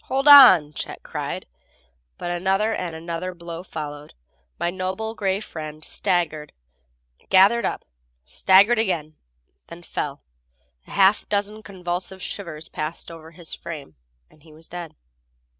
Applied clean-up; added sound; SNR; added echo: none; none; none; none.